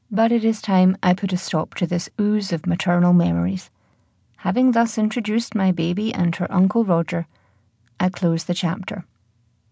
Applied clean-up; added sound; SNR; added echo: none; none; none; none.